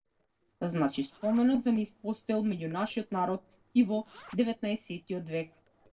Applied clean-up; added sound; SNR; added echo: neural separator model SepFormer DNS4.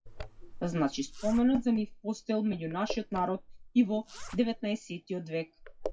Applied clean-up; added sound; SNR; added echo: classical method WPE with log-MMSE.